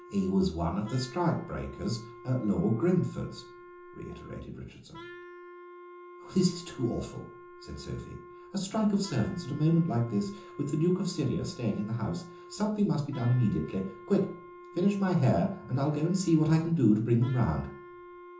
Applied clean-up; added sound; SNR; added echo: none; Wind instrument, woodwind instrument; 18 dB; reverberation time 0.6 s.